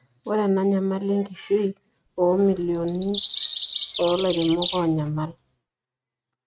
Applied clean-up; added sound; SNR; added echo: neural mask model RNNoise.